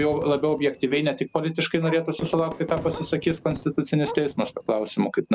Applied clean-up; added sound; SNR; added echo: none; Fireworks + Bark; 16 dB; none.